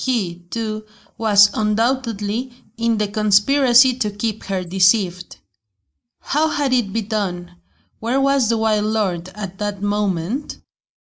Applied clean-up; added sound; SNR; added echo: neural mask model Resemble Enhance denoiser.